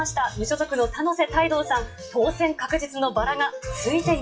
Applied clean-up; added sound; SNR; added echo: classical method WPE with log-MMSE.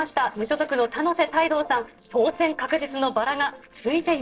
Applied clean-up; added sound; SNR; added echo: neural separator model SepFormer DNS4.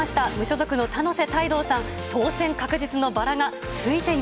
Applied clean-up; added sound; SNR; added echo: none; none; none; none.